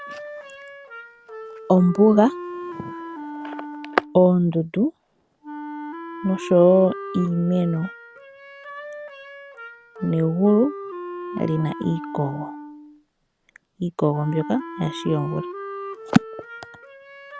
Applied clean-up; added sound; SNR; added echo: none; Wind instrument, woodwind instrument; 12 dB; none.